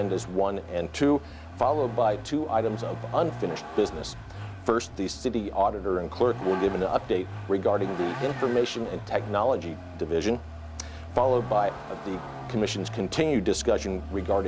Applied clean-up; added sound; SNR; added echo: none; Vehicle; 10 dB; none.